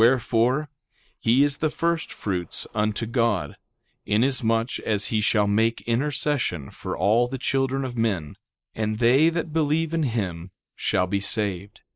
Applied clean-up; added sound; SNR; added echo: neural mask model Resemble Enhance denoiser.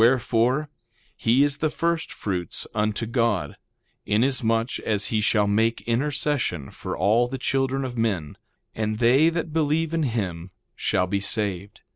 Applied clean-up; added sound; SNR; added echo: none; none; none; none.